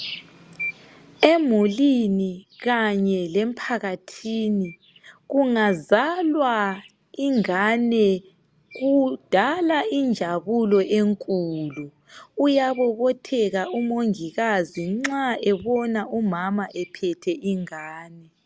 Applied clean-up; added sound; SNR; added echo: none; none; none; none.